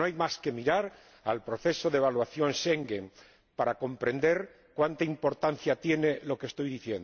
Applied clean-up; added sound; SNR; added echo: none; none; none; none.